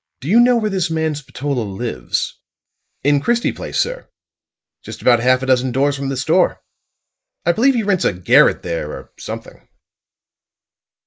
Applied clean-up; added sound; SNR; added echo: neural mask model Resemble Enhance denoiser.